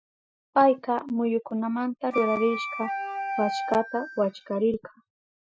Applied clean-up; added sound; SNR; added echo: classical method Wiener filter.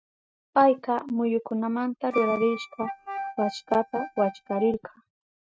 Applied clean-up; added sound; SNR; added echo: neural mask model RNNoise.